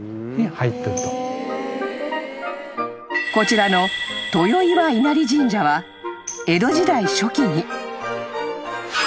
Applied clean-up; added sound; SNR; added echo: none; Tambourine; 19 dB; none.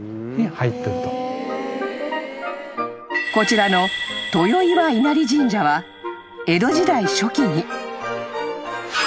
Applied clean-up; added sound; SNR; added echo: none; none; none; none.